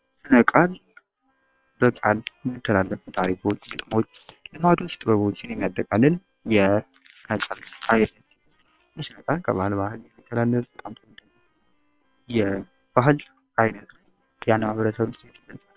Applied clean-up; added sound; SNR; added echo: neural separator model SepFormer WHAM!.